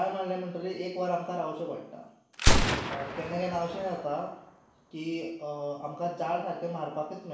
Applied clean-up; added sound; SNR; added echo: none; Gunshot, gunfire; -1 dB; reverberation time 0.7 s.